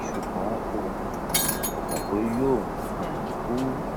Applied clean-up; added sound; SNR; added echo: none; Shatter; -1 dB; none.